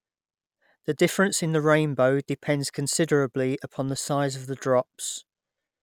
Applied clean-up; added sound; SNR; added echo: none; none; none; none.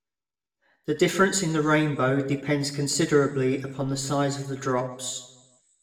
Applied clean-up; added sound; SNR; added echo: none; none; none; reverberation time 0.7 s.